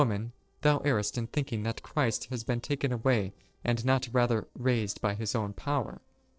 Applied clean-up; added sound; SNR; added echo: neural separator model SepFormer DNS4.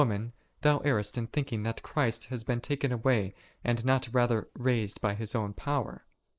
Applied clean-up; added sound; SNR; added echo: neural mask model Resemble Enhance denoiser.